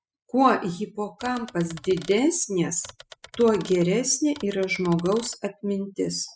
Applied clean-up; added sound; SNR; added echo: classical method spectral subtraction.